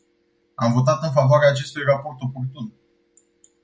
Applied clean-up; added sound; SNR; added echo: none; none; none; none.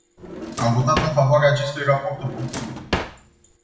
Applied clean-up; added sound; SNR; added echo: none; Drawer open or close; 8 dB; reverberation time 1.1 s.